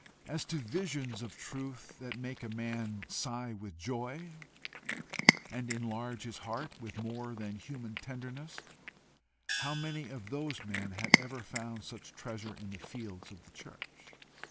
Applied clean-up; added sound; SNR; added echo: none; Gong + Cat; -2 dB; none.